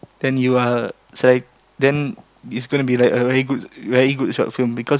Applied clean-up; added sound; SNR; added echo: none; none; none; none.